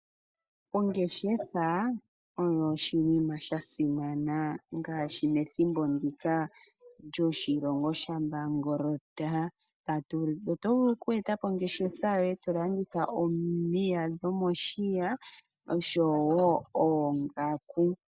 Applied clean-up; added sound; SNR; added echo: neural mask model DeepFilterNet 3.